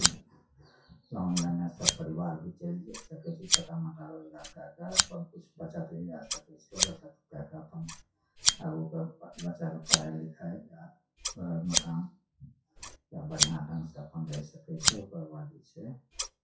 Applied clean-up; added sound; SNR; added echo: classical method WPE with log-MMSE.